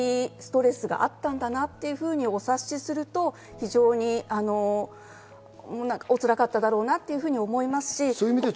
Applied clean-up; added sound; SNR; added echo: none; none; none; none.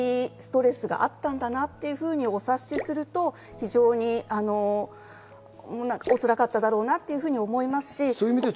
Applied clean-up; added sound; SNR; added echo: none; Drip / Splash, splatter; 16 dB; none.